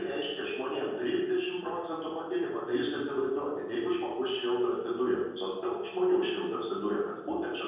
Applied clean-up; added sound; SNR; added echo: none; none; none; reverberation time 1.3 s.